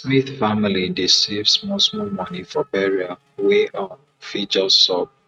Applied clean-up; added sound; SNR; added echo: neural mask model RNNoise.